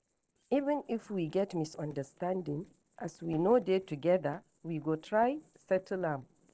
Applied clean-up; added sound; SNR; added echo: neural separator model SepFormer DNS4.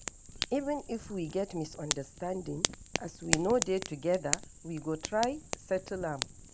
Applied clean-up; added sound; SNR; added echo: none; Fire; 4 dB; none.